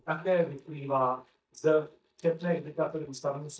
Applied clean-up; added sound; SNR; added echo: neural mask model DeepFilterNet 3.